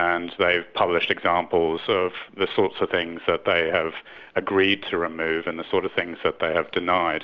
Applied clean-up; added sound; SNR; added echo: none; none; none; none.